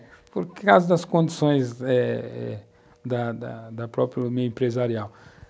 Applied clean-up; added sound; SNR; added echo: none; none; none; none.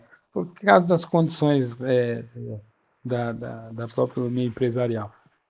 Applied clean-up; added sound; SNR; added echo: neural mask model Resemble Enhance denoiser.